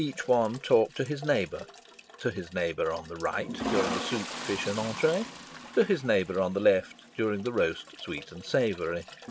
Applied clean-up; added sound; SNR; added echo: none; Toilet flush; 11 dB; none.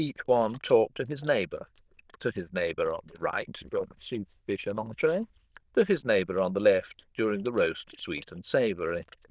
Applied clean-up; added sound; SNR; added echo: neural diffusion model UNIVERSE++.